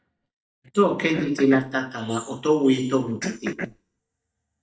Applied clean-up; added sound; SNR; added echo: neural mask model DeepFilterNet 3.